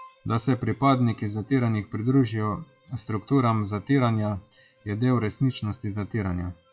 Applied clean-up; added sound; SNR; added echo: classical method WPE with log-MMSE.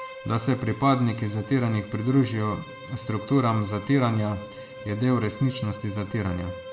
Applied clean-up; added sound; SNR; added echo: none; Bowed string instrument; 15 dB; reverberation time 1.8 s.